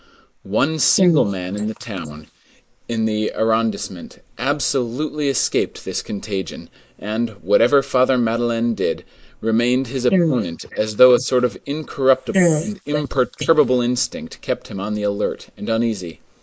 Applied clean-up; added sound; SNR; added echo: neural mask model Resemble Enhance denoiser.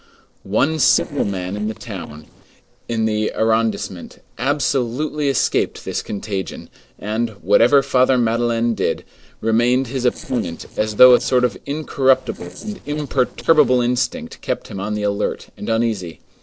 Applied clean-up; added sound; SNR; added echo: neural separator model SepFormer DNS4.